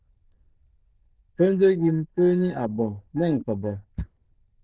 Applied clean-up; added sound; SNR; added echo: neural diffusion model UNIVERSE++.